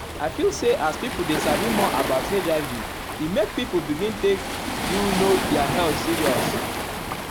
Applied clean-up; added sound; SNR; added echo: none; Waves, surf; 2 dB; none.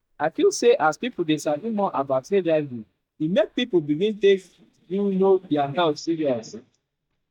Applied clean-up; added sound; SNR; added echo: neural mask model DeepFilterNet 3.